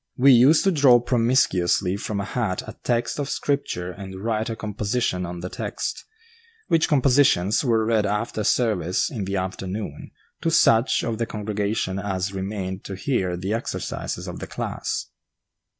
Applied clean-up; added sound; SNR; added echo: none; none; none; none.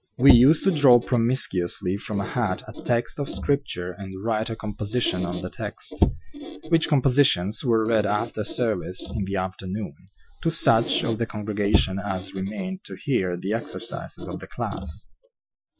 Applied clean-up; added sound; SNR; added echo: classical method Wiener filter.